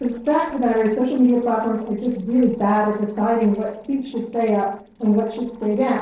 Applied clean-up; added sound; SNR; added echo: neural separator model SepFormer DNS4.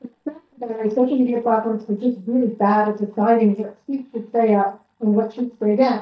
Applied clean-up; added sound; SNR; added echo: neural mask model DeepFilterNet 3.